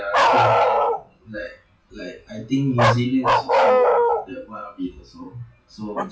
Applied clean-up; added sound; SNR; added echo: classical method WPE with log-MMSE.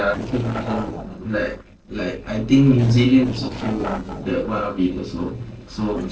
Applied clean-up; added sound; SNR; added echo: neural separator model SepFormer DNS4.